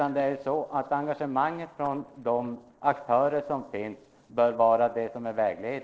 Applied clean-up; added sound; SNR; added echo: neural separator model SepFormer DNS4.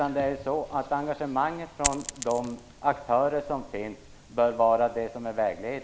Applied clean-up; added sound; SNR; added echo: none; Coin (dropping); 13 dB; none.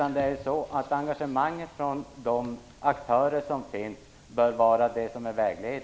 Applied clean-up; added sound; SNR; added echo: none; none; none; none.